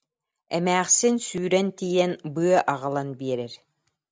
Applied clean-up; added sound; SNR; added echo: none; none; none; none.